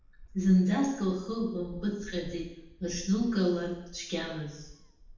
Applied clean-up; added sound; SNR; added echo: none; Gull, seagull; 18 dB; reverberation time 0.8 s.